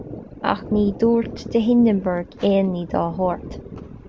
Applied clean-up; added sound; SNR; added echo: none; Thunder; 14 dB; none.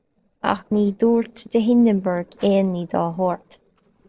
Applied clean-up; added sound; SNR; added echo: neural separator model SepFormer DNS4.